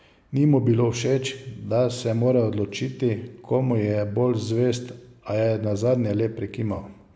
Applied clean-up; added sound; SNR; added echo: none; none; none; none.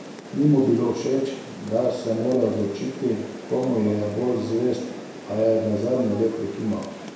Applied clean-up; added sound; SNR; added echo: none; Rain; 14 dB; reverberation time 0.7 s.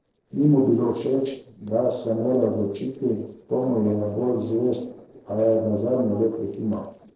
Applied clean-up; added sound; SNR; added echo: neural separator model SepFormer DNS4.